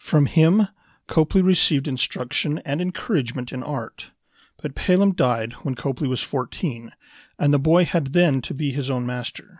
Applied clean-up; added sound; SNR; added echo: none; none; none; none.